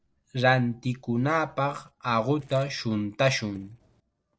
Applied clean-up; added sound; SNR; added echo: neural separator model SepFormer DNS4.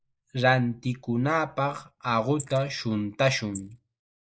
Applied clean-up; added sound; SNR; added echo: neural mask model Resemble Enhance denoiser.